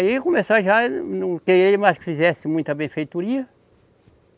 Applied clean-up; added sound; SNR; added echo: none; none; none; none.